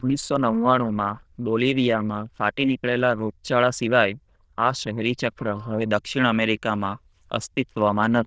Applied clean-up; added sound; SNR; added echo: neural diffusion model UNIVERSE++.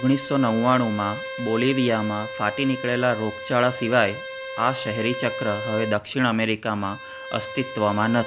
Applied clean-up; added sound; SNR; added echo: none; Bowed string instrument; 10 dB; none.